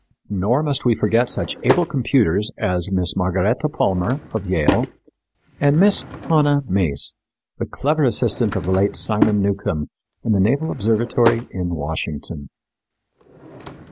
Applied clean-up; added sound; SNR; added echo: none; Drawer open or close / Wood; 10 dB; none.